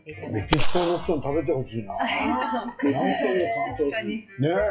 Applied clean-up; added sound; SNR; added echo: classical method WPE with log-MMSE.